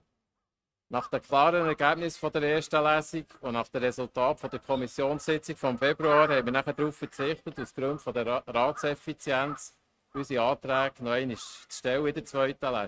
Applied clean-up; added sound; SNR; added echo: neural mask model RNNoise.